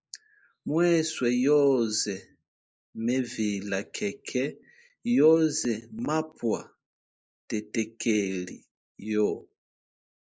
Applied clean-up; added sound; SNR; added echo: neural mask model Resemble Enhance denoiser.